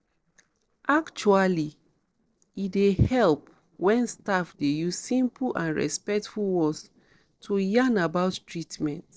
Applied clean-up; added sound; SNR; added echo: neural separator model SepFormer DNS4.